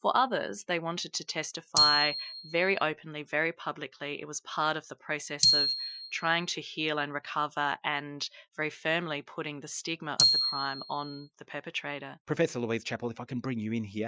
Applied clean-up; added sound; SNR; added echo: classical method Wiener filter.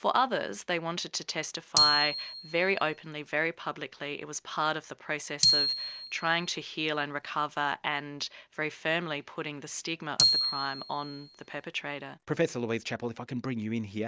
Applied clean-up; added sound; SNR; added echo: none; Glockenspiel; 0 dB; none.